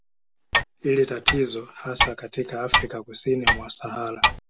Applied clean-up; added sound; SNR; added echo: none; Clock; -2 dB; none.